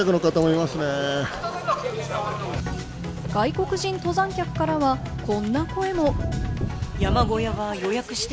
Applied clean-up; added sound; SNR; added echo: none; Motorcycle / Engine; 12 dB; none.